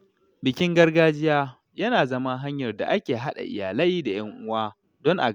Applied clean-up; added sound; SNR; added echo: none; none; none; none.